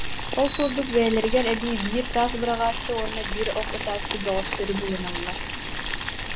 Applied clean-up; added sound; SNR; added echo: none; Bird vocalization, bird call, bird song + Boiling; 2 dB; none.